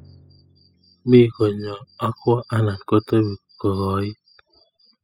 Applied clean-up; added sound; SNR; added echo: classical method spectral subtraction.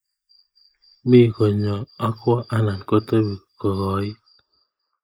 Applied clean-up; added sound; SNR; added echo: neural mask model Resemble Enhance denoiser.